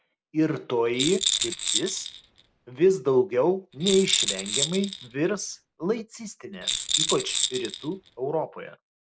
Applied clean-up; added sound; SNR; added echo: none; Rattle; 2 dB; none.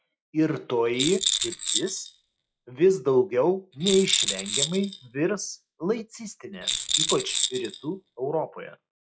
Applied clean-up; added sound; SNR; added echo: classical method log-MMSE.